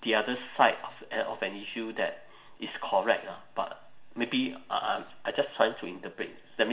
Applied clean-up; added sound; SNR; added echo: none; none; none; reverberation time 0.3 s.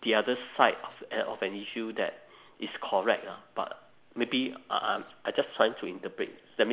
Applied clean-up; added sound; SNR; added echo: none; none; none; none.